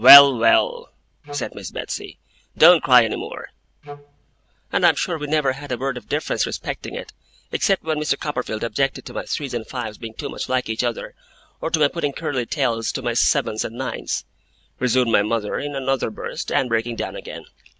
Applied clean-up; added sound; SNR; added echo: none; Wind instrument, woodwind instrument; 15 dB; none.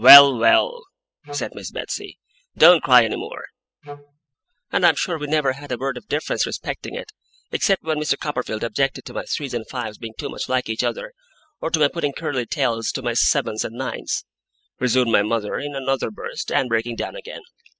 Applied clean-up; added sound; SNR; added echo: classical method spectral subtraction.